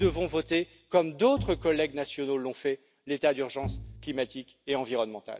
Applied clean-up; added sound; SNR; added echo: none; Bowed string instrument; 12 dB; none.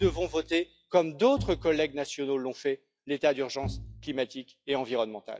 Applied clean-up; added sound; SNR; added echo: classical method log-MMSE.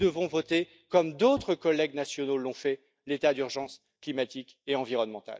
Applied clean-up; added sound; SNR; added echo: neural mask model DeepFilterNet 3.